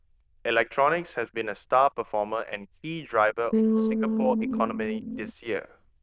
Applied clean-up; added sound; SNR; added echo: neural diffusion model UNIVERSE++.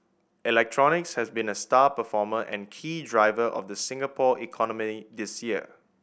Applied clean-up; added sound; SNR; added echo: none; none; none; none.